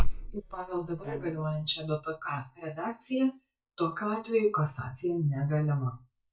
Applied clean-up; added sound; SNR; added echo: neural mask model DeepFilterNet 3.